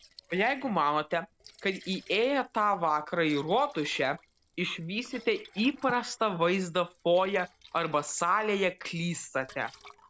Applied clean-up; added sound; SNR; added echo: neural separator model SepFormer DNS4.